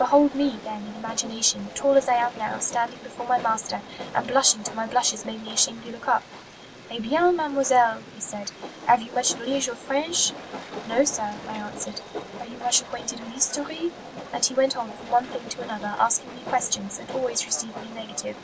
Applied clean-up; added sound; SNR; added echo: none; Train; 13 dB; none.